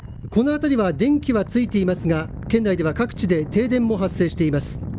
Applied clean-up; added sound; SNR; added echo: none; none; none; none.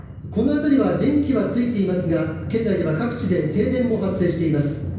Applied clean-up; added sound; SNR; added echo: none; none; none; reverberation time 0.9 s.